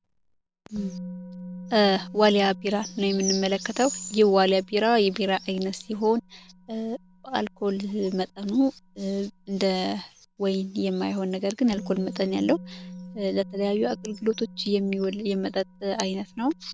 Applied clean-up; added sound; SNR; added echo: none; Musical instrument; 18 dB; none.